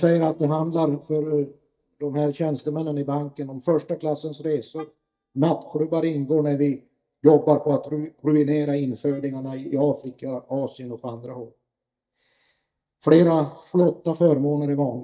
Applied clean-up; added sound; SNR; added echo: neural mask model DeepFilterNet 3.